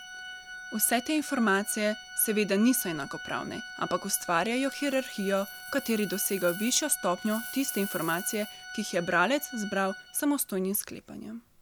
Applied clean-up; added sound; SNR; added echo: none; Coin (dropping) + Organ; 13 dB; none.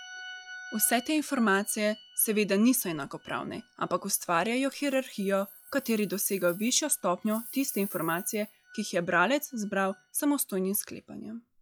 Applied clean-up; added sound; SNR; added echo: classical method log-MMSE.